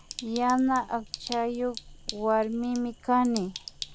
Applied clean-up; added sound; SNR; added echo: none; Sink (filling or washing); 14 dB; none.